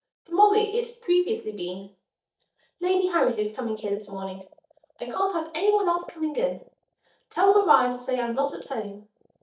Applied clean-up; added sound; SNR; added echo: neural mask model DeepFilterNet 3.